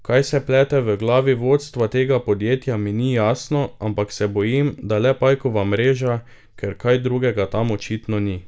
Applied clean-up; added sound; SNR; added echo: none; none; none; none.